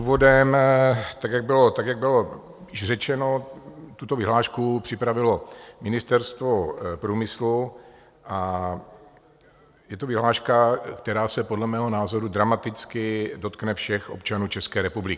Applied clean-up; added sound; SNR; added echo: none; none; none; none.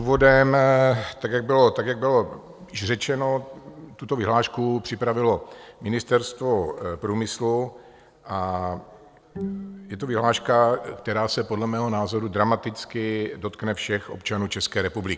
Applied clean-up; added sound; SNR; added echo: none; Bowed string instrument; 14 dB; none.